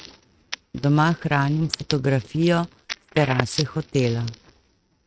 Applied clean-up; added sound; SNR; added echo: neural mask model RNNoise.